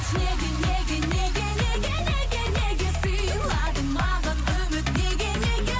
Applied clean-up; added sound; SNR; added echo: none; none; none; none.